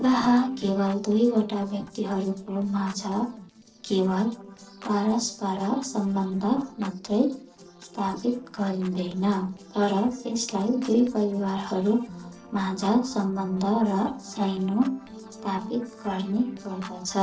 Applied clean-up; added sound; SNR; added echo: neural separator model SepFormer DNS4.